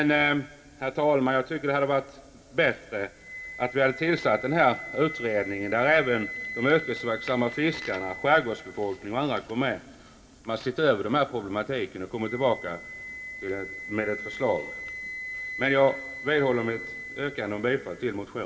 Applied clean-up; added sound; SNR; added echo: none; Wind instrument, woodwind instrument; 13 dB; reverberation time 1.7 s.